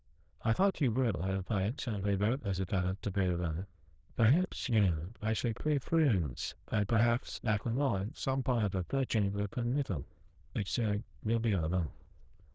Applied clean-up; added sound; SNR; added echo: neural diffusion model UNIVERSE++.